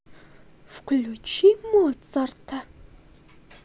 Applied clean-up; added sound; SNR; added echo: none; none; none; none.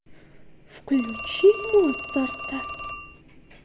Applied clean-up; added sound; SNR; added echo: none; Telephone; 12 dB; reverberation time 1.8 s.